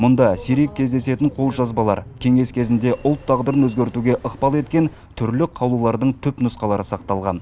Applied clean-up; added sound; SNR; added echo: none; none; none; none.